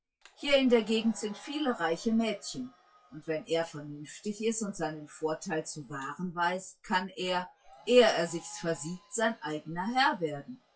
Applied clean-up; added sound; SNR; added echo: classical method WPE with log-MMSE.